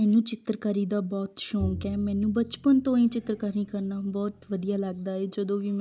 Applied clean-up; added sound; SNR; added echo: none; Bowed string instrument; 13 dB; none.